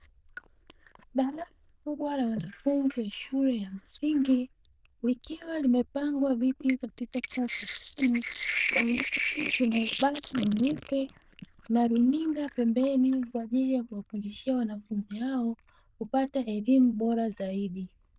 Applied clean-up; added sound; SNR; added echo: neural diffusion model UNIVERSE++.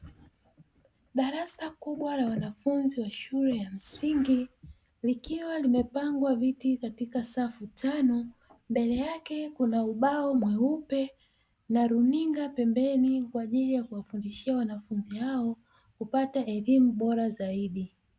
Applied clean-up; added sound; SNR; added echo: none; none; none; none.